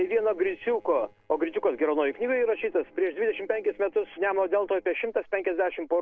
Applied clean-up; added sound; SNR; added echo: neural separator model SepFormer DNS4.